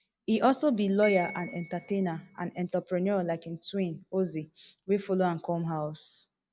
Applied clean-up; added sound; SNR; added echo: none; Piano; 18 dB; none.